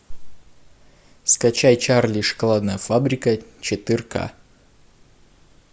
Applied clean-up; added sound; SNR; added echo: none; none; none; none.